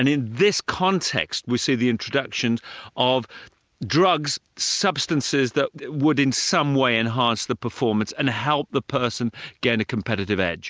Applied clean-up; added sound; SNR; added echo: none; none; none; none.